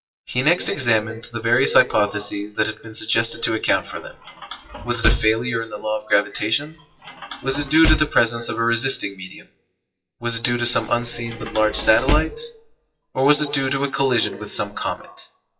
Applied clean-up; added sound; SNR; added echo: classical method WPE with log-MMSE.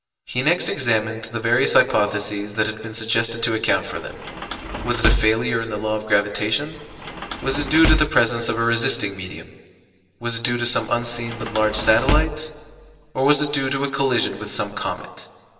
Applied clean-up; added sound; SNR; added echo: none; Sliding door / Slam; 4 dB; reverberation time 2.2 s.